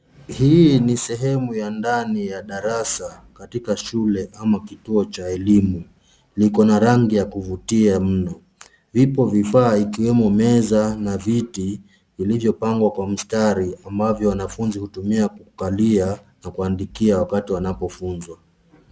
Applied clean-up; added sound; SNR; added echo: none; none; none; none.